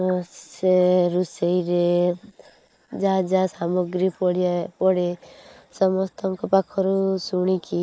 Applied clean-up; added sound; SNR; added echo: neural mask model Resemble Enhance denoiser.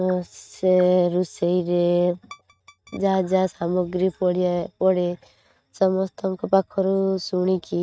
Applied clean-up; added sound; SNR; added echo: neural mask model RNNoise.